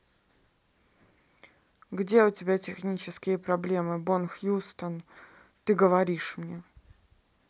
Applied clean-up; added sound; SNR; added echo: none; none; none; none.